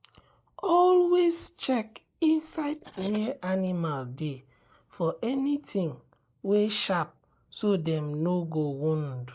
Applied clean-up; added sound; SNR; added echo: neural mask model Resemble Enhance denoiser.